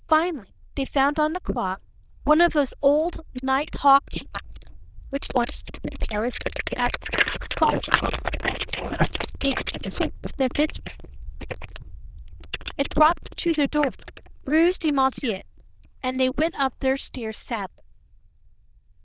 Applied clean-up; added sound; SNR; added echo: neural diffusion model UNIVERSE++.